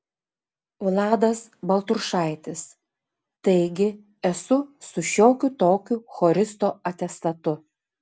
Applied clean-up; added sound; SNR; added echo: none; none; none; none.